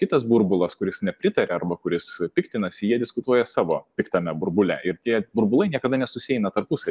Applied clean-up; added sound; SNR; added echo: none; none; none; none.